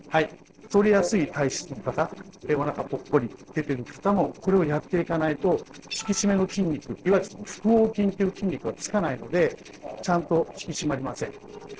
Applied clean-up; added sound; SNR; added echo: neural separator model SepFormer DNS4.